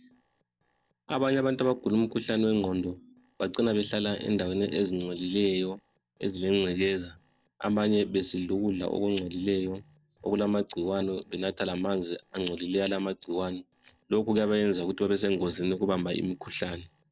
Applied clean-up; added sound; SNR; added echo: neural separator model SepFormer DNS4.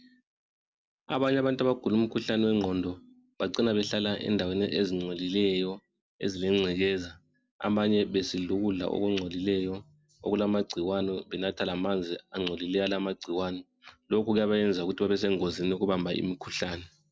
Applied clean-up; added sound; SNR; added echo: none; none; none; none.